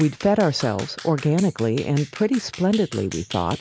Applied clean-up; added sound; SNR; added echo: none; Clapping; 17 dB; none.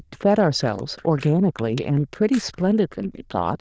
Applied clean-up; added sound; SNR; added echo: neural diffusion model UNIVERSE++.